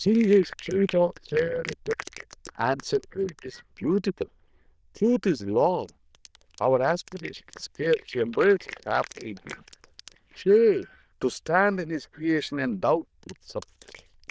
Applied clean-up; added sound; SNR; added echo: neural diffusion model UNIVERSE++.